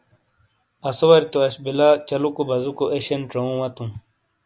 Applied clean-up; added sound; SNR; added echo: none; none; none; none.